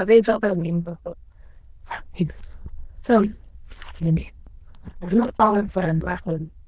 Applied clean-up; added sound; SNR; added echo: neural diffusion model UNIVERSE++.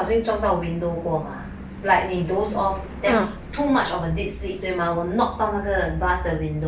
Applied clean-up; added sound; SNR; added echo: none; Car passing by / Engine / Truck; 19 dB; none.